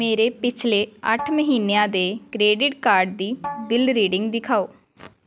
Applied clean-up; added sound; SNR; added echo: none; Bowed string instrument; 16 dB; none.